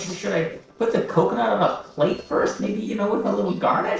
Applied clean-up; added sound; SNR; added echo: neural separator model SepFormer DNS4.